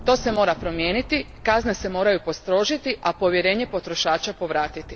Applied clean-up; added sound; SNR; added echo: none; Rain / Thunderstorm; 17 dB; none.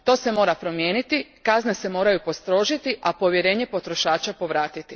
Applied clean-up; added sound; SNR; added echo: none; none; none; none.